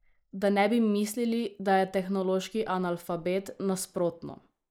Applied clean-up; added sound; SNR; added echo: neural mask model Resemble Enhance denoiser.